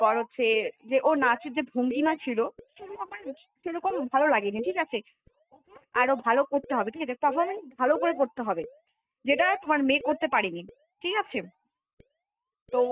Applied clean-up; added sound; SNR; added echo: neural mask model DeepFilterNet 3.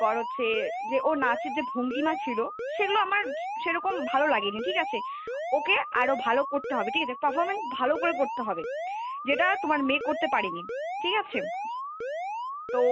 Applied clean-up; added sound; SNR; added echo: none; Alarm; 5 dB; none.